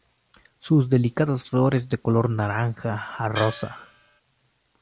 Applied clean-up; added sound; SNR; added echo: none; Gong; 13 dB; none.